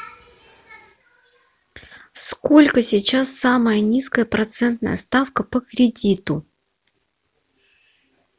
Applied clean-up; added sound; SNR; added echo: none; none; none; none.